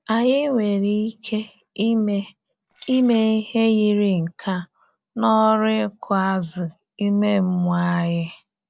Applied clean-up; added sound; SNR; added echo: neural separator model SepFormer DNS4.